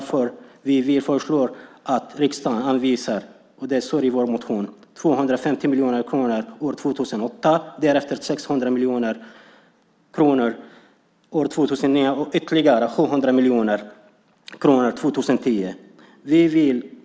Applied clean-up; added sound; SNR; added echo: none; none; none; none.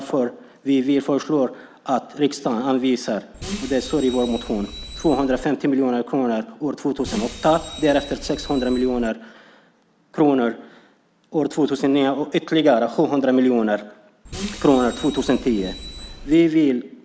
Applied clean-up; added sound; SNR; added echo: none; Bus; 13 dB; none.